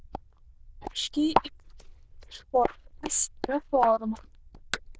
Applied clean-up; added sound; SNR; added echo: neural diffusion model UNIVERSE++.